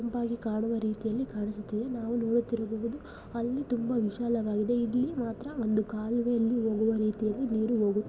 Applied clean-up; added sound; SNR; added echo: none; none; none; none.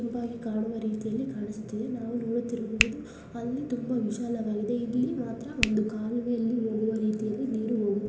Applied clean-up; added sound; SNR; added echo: none; Hands; 10 dB; reverberation time 0.8 s.